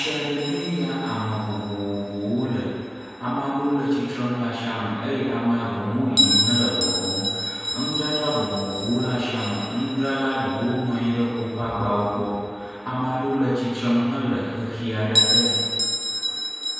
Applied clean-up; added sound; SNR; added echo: none; Bell; 4 dB; reverberation time 1.9 s.